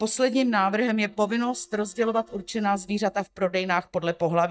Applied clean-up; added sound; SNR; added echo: neural mask model DeepFilterNet 3.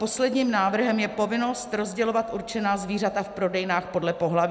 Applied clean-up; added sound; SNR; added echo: none; none; none; none.